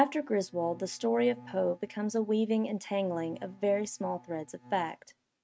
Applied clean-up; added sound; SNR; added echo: neural mask model RNNoise.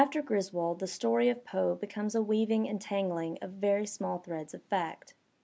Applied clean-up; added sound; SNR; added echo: none; none; none; none.